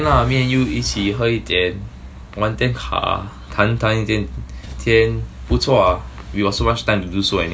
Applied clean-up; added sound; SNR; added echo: none; none; none; none.